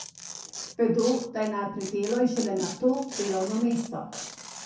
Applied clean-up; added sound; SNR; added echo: none; Tearing; 13 dB; reverberation time 0.5 s.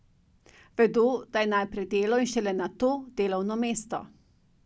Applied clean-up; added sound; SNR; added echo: none; none; none; none.